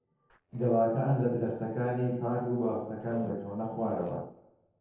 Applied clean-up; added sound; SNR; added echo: neural separator model SepFormer DNS4.